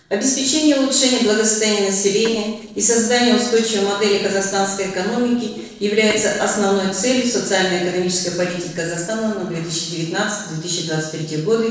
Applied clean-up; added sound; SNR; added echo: neural separator model SepFormer DNS4.